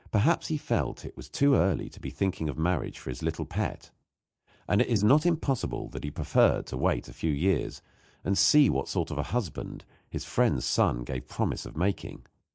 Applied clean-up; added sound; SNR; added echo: neural mask model Resemble Enhance denoiser.